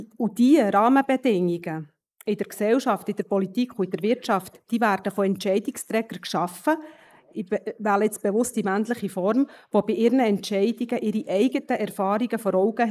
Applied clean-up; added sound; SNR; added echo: neural mask model Resemble Enhance denoiser.